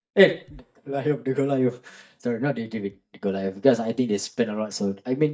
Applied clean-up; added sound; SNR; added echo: neural mask model DeepFilterNet 3.